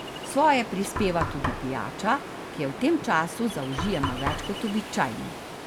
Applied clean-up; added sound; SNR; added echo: none; Ocean + Knock; 6 dB; none.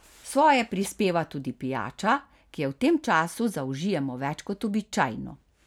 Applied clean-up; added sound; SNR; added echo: none; none; none; none.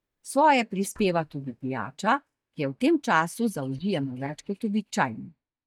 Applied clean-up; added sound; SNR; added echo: neural mask model DeepFilterNet 3.